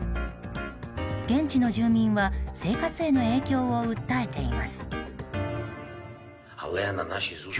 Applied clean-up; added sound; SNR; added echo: none; none; none; none.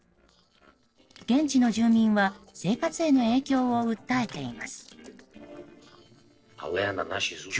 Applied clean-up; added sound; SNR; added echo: neural separator model SepFormer DNS4.